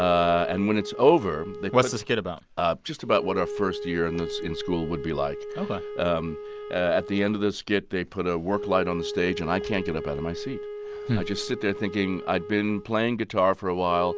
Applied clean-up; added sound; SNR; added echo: none; Wind instrument, woodwind instrument; 10 dB; none.